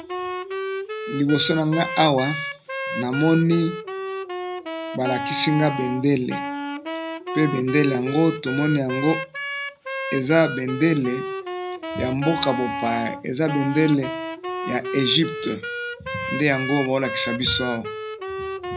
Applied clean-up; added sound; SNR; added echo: none; Wind instrument, woodwind instrument; 6 dB; reverberation time 0.4 s.